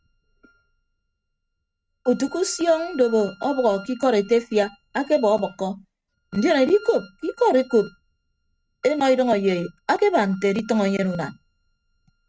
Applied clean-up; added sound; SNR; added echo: neural mask model RNNoise.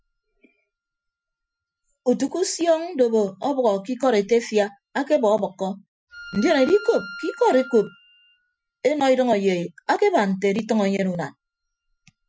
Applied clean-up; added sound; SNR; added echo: classical method Wiener filter.